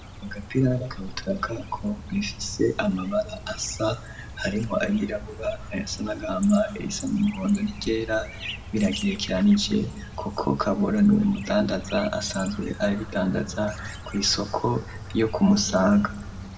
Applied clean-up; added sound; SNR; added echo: none; Chirp, tweet; 13 dB; reverberation time 1.4 s.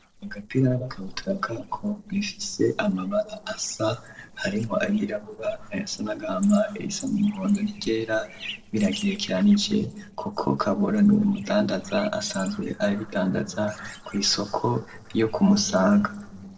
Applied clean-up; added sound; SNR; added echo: neural separator model SepFormer DNS4.